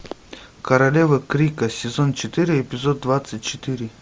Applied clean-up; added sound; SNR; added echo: none; none; none; none.